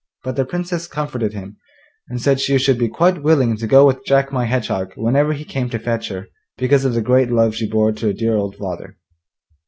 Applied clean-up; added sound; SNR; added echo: none; none; none; none.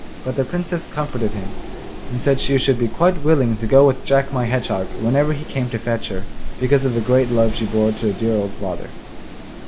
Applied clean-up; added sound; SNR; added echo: none; Wind; 6 dB; none.